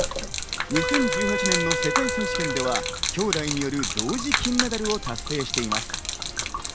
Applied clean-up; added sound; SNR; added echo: none; Gurgling / Liquid + Wind instrument, woodwind instrument; -2 dB; none.